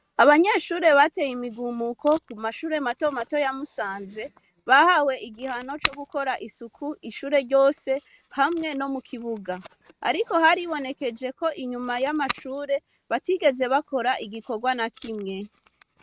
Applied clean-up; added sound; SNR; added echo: neural mask model RNNoise.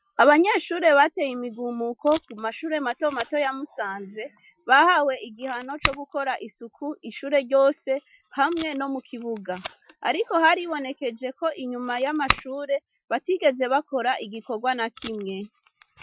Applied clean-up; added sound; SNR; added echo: classical method Wiener filter.